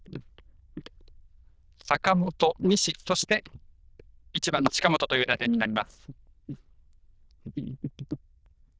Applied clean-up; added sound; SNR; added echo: neural diffusion model UNIVERSE++.